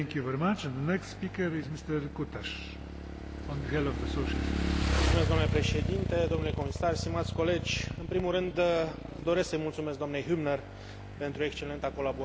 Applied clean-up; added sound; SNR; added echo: none; Motorcycle / Engine; 2 dB; none.